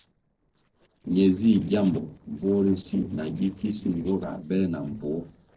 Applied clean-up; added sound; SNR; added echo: neural separator model SepFormer DNS4.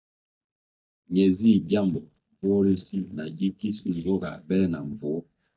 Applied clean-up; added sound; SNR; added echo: neural mask model DeepFilterNet 3.